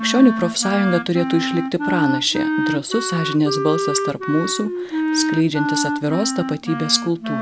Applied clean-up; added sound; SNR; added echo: none; Wind instrument, woodwind instrument; 3 dB; none.